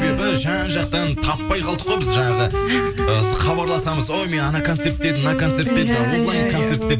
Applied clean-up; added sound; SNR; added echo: none; Wind instrument, woodwind instrument; 3 dB; none.